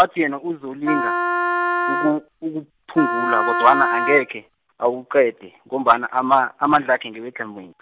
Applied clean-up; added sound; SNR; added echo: none; Wind instrument, woodwind instrument; 1 dB; none.